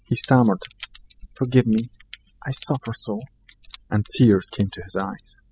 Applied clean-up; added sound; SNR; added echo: classical method spectral subtraction.